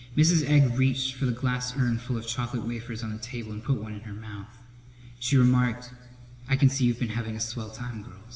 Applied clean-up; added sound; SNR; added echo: none; none; none; reverberation time 1.4 s.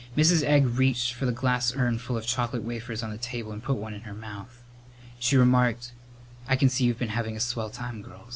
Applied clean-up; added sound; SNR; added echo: none; none; none; none.